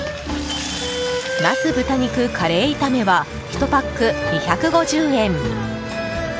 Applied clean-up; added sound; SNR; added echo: none; none; none; none.